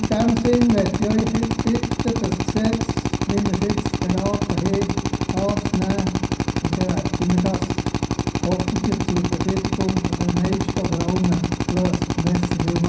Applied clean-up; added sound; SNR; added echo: none; Drill; -1 dB; reverberation time 0.5 s.